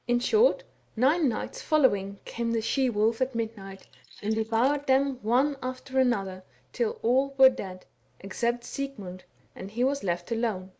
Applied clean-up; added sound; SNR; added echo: neural mask model Resemble Enhance denoiser.